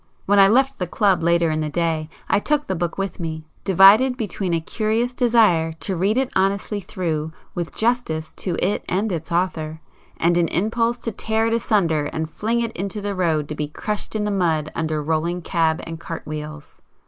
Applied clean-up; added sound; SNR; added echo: neural mask model Resemble Enhance denoiser.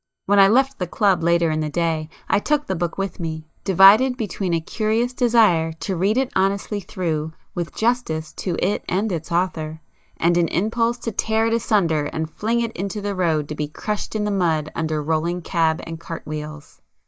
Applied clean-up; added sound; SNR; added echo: neural mask model DeepFilterNet 3.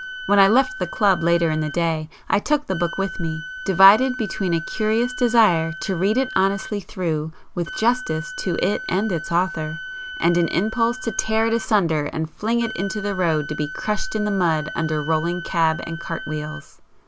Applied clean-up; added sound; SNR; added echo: none; Wind instrument, woodwind instrument; 12 dB; none.